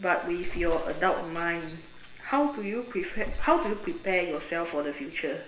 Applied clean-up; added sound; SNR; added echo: none; Bathtub (filling or washing) / Water / Splash, splatter; 7 dB; reverberation time 0.9 s.